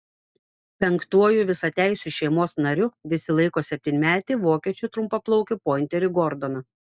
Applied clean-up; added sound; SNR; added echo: none; none; none; none.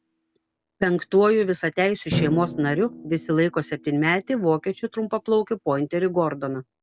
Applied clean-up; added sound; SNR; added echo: none; Drum; 13 dB; none.